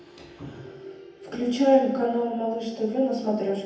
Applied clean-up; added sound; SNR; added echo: none; none; none; reverberation time 0.9 s.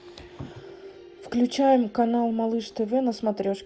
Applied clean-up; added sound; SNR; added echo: none; none; none; none.